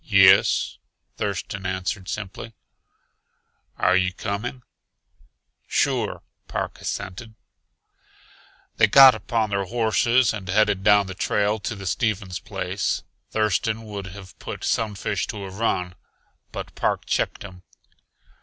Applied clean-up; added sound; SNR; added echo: none; none; none; none.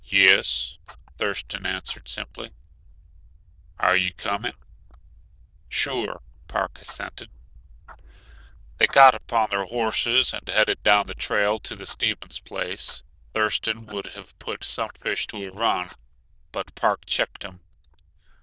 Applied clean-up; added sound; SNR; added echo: neural diffusion model UNIVERSE++.